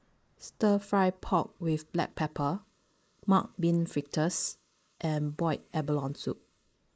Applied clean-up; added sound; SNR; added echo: neural mask model Resemble Enhance denoiser.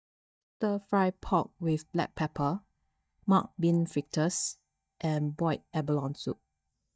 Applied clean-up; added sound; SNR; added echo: neural mask model DeepFilterNet 3.